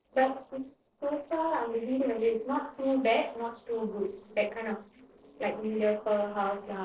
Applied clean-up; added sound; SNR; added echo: neural separator model SepFormer DNS4.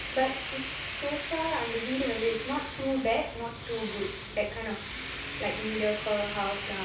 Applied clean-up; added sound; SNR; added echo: none; Tools; 5 dB; none.